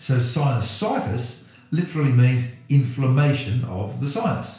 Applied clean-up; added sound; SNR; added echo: none; none; none; reverberation time 0.5 s.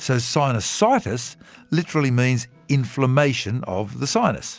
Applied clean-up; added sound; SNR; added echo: none; none; none; none.